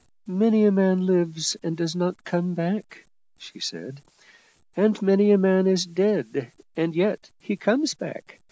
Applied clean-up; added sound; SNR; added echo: none; none; none; none.